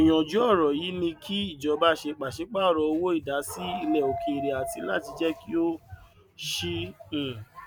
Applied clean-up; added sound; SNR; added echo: none; Dog; 9 dB; none.